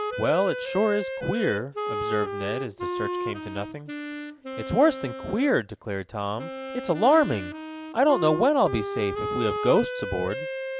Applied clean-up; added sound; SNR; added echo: none; Wind instrument, woodwind instrument; 6 dB; none.